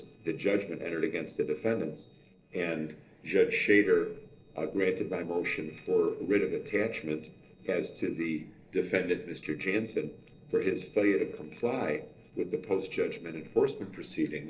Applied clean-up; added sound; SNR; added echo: neural separator model SepFormer DNS4.